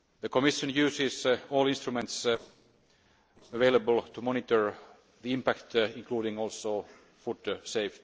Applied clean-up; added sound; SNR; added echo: neural separator model SepFormer DNS4.